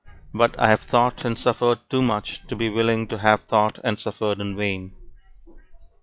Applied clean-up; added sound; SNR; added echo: classical method log-MMSE.